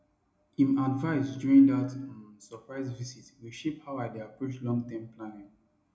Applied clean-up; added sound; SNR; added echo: none; none; none; reverberation time 0.4 s.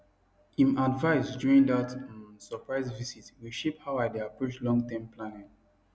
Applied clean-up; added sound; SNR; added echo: none; none; none; none.